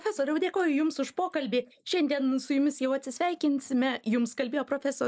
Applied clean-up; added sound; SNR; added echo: neural mask model Resemble Enhance denoiser.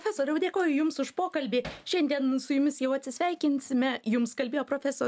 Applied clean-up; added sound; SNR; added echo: none; Hammer; 16 dB; none.